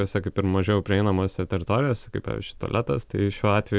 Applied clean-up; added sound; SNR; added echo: none; none; none; none.